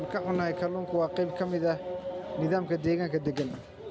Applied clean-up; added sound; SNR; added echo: none; none; none; none.